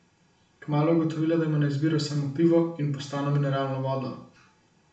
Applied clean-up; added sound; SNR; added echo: none; none; none; reverberation time 0.3 s.